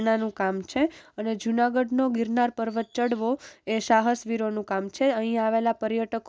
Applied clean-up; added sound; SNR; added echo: none; none; none; none.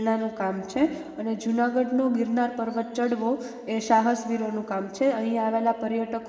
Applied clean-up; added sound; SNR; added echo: none; none; none; reverberation time 2.7 s.